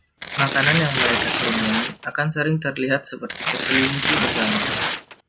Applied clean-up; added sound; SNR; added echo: none; Tearing; -4 dB; none.